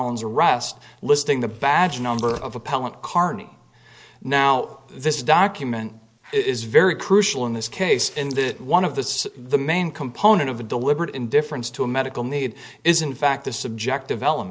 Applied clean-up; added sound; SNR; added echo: neural mask model Resemble Enhance denoiser.